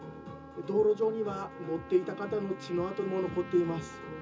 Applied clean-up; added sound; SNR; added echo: none; Trumpet; 16 dB; reverberation time 0.2 s.